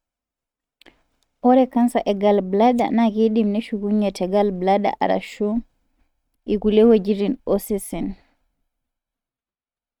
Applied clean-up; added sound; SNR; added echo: neural mask model RNNoise.